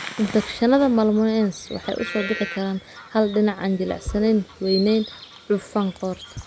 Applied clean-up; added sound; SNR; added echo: none; Bird vocalization, bird call, bird song; 15 dB; none.